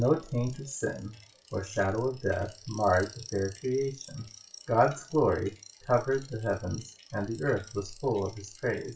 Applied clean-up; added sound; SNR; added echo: classical method WPE with log-MMSE.